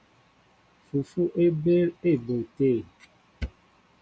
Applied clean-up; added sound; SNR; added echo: none; none; none; none.